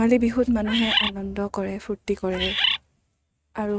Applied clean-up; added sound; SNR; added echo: neural mask model RNNoise.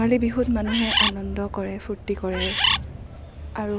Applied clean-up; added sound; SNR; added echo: none; Bird; -3 dB; none.